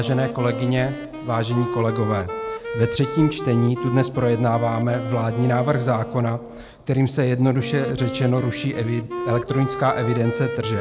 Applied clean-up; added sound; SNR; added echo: none; Wind instrument, woodwind instrument; 9 dB; none.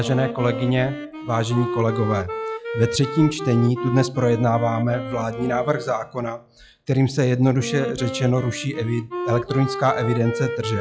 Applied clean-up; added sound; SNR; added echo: classical method log-MMSE.